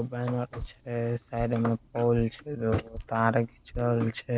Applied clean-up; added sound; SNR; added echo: none; Drip; 16 dB; none.